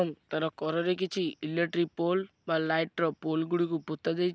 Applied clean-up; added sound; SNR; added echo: none; none; none; none.